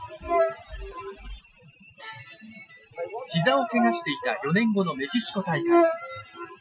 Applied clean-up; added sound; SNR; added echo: classical method Wiener filter.